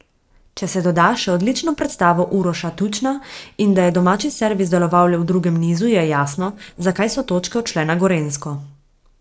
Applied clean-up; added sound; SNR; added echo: neural separator model SepFormer DNS4.